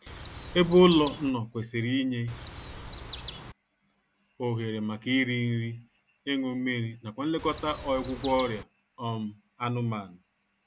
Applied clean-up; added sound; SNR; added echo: none; Chirp, tweet; 12 dB; none.